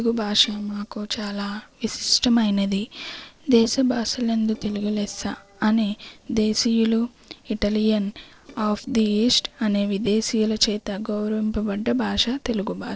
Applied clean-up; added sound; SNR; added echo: neural separator model SepFormer DNS4.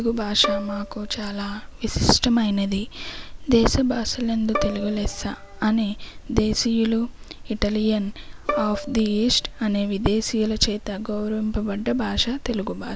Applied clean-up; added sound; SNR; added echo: none; Bowed string instrument; 12 dB; none.